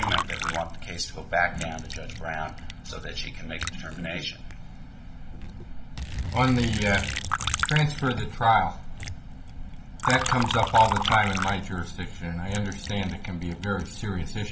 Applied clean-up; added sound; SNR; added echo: none; Liquid; 6 dB; reverberation time 0.4 s.